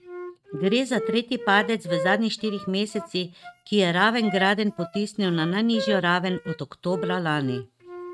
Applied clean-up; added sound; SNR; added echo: neural mask model RNNoise.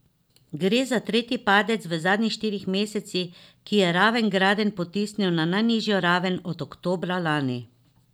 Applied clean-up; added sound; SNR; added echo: none; none; none; none.